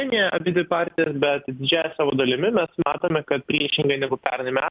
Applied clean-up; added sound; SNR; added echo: none; none; none; none.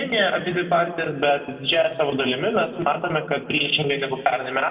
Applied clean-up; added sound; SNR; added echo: neural separator model SepFormer DNS4.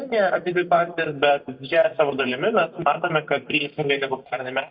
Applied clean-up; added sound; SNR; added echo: neural mask model DeepFilterNet 3.